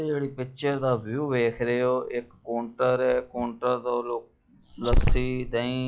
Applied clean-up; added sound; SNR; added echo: classical method log-MMSE.